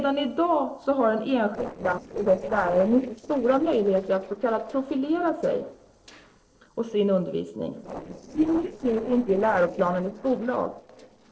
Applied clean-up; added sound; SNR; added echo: neural separator model SepFormer DNS4.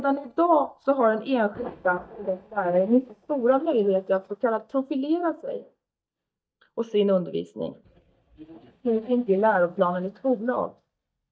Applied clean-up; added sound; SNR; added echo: neural mask model DeepFilterNet 3.